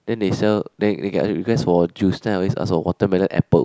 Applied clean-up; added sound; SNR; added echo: none; none; none; none.